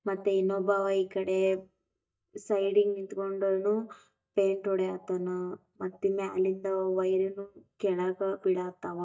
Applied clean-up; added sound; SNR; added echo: neural mask model DeepFilterNet 3.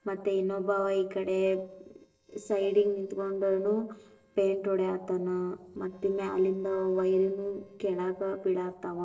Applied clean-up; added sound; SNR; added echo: neural separator model SepFormer DNS4.